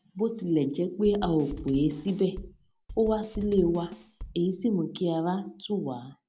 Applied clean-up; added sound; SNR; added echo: none; Drum / Drum kit; 14 dB; none.